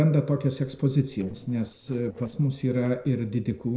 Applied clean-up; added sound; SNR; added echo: neural separator model SepFormer DNS4.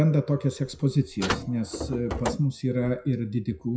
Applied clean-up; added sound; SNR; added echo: classical method WPE with log-MMSE.